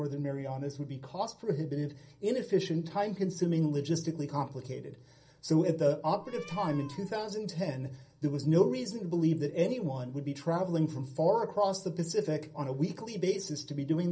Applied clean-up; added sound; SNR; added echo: none; Meow; 20 dB; reverberation time 0.3 s.